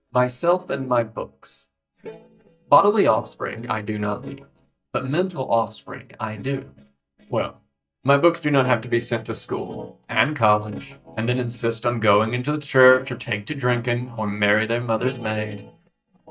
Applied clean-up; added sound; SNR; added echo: neural mask model DeepFilterNet 3.